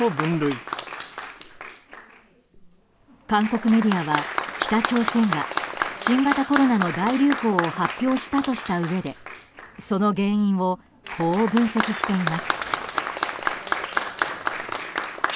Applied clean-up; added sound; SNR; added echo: none; Applause; 5 dB; none.